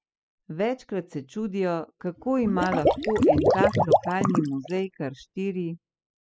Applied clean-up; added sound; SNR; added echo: classical method spectral subtraction.